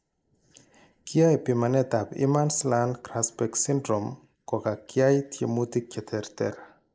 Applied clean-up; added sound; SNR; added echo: neural mask model Resemble Enhance denoiser.